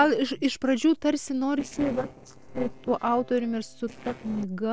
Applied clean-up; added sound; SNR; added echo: neural separator model SepFormer DNS4.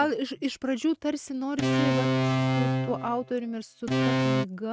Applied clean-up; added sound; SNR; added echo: neural mask model RNNoise.